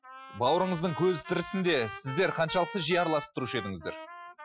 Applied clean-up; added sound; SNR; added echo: classical method Wiener filter.